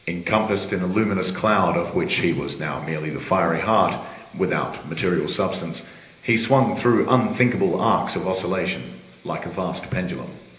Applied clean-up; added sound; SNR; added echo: none; none; none; reverberation time 1.0 s.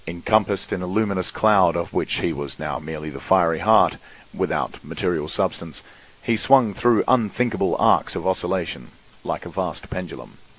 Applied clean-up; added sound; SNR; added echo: none; none; none; none.